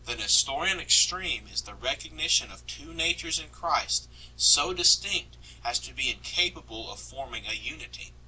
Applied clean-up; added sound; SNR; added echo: none; none; none; none.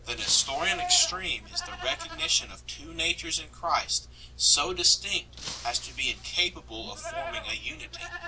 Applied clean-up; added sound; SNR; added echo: none; Shatter + Livestock, farm animals, working animals; 12 dB; none.